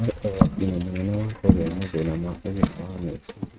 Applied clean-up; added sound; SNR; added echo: neural mask model RNNoise.